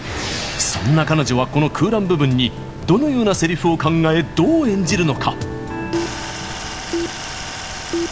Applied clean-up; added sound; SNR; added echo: none; Water; 16 dB; none.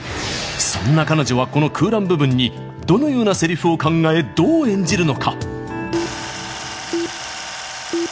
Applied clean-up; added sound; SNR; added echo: none; none; none; none.